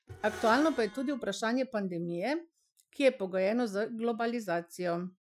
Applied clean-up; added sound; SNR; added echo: classical method Wiener filter.